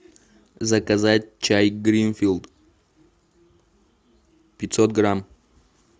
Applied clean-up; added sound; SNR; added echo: none; none; none; none.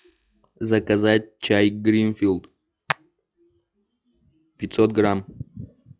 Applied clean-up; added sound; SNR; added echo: classical method log-MMSE.